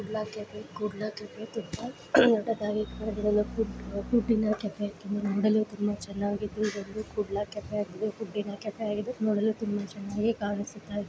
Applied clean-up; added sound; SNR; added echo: none; Bowed string instrument; 11 dB; none.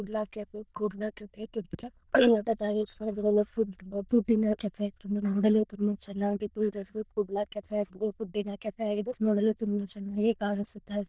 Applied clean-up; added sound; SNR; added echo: neural diffusion model UNIVERSE++.